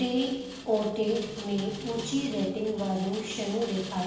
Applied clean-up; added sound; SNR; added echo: none; Rain; 14 dB; reverberation time 0.9 s.